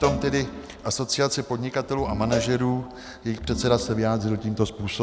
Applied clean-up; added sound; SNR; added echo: none; Organ + Cowbell; 9 dB; none.